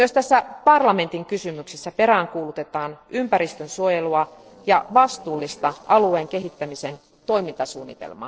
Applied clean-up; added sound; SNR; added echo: neural separator model SepFormer DNS4.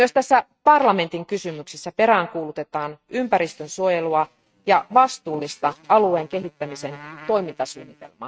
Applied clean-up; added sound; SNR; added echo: neural mask model RNNoise.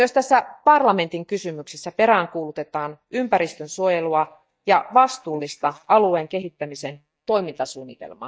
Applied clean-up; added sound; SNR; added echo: neural mask model DeepFilterNet 3.